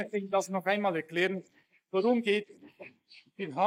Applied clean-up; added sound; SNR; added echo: neural mask model Resemble Enhance denoiser.